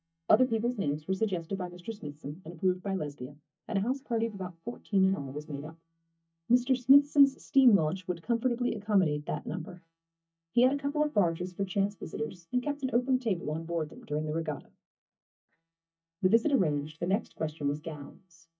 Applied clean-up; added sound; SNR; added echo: neural mask model DeepFilterNet 3.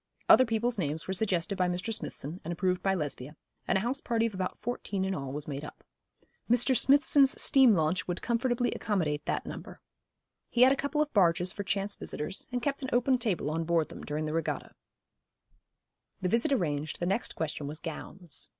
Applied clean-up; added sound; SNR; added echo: none; none; none; none.